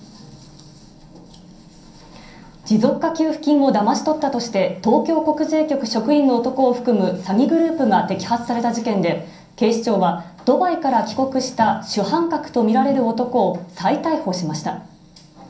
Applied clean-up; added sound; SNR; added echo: none; none; none; reverberation time 0.6 s.